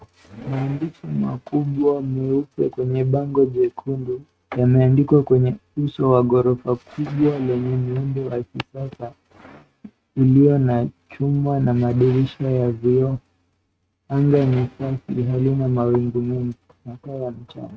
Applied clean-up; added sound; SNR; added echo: neural mask model RNNoise.